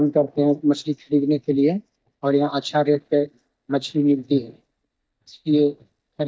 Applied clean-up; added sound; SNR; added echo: neural mask model DeepFilterNet 3.